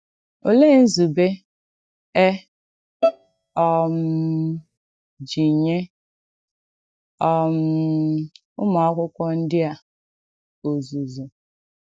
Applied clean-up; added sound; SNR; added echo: neural mask model DeepFilterNet 3.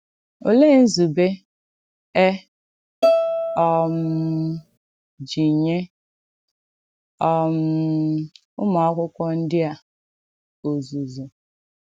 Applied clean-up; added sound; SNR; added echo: none; Bowed string instrument; 1 dB; none.